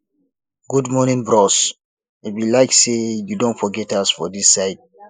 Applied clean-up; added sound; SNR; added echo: neural mask model Resemble Enhance denoiser.